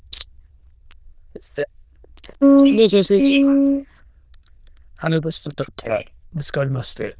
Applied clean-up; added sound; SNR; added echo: neural diffusion model UNIVERSE++.